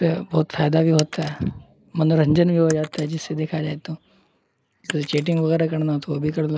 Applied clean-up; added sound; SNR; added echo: neural mask model Resemble Enhance denoiser.